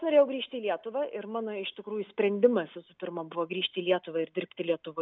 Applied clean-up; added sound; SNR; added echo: none; none; none; none.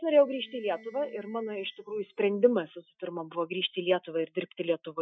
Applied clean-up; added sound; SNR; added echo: classical method Wiener filter.